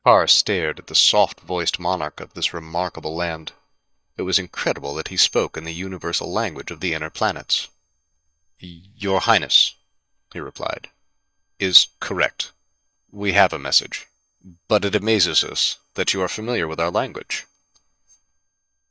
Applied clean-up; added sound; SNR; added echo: neural mask model DeepFilterNet 3.